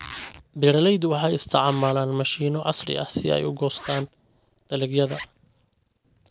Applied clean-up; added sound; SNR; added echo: none; Zipper (clothing); 17 dB; none.